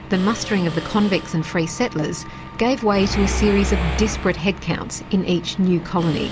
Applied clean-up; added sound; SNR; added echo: none; Mechanisms; 8 dB; none.